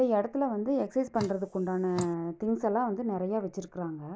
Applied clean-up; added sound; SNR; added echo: none; Drip; 12 dB; none.